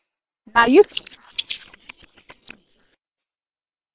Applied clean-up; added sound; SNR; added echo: neural separator model SepFormer WHAM!.